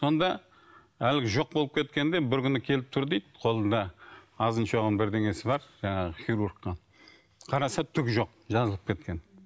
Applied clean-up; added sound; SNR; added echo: none; none; none; none.